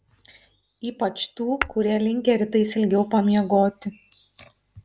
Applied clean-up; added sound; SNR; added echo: none; Tap / Hammer; 14 dB; none.